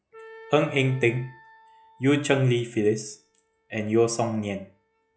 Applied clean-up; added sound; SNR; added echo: classical method log-MMSE.